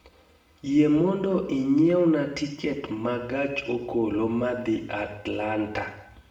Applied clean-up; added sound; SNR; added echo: none; none; none; reverberation time 0.8 s.